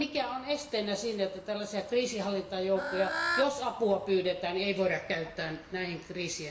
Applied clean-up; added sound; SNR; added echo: none; Bird / Fowl; 10 dB; reverberation time 0.9 s.